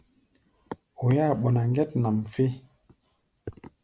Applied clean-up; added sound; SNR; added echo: none; none; none; none.